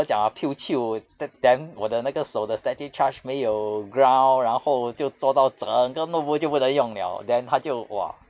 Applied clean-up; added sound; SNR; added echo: none; none; none; none.